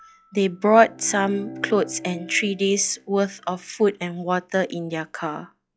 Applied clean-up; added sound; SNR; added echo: classical method log-MMSE.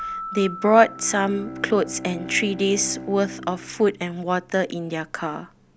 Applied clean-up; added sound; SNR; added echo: none; Keyboard (musical) + Bowed string instrument; 13 dB; none.